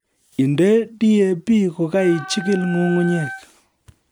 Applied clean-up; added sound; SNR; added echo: none; Wind instrument, woodwind instrument; 13 dB; none.